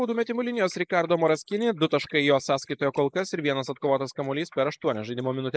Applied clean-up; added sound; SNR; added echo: neural mask model Resemble Enhance denoiser.